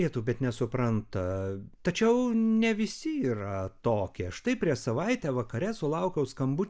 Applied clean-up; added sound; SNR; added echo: none; none; none; none.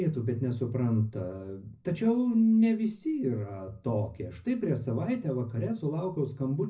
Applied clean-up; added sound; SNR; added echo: none; none; none; reverberation time 0.4 s.